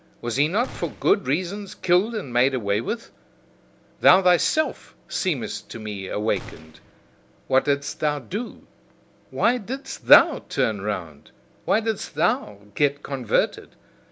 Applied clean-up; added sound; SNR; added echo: none; Gunshot, gunfire; 19 dB; none.